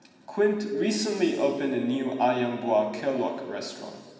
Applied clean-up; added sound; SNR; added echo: none; none; none; reverberation time 1.7 s.